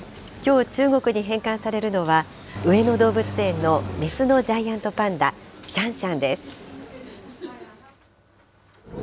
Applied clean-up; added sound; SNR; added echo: none; Engine; 9 dB; none.